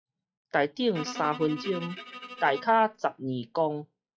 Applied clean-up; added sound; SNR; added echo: classical method log-MMSE.